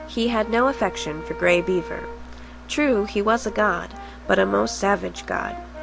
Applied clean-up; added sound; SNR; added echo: none; Brass instrument; 14 dB; none.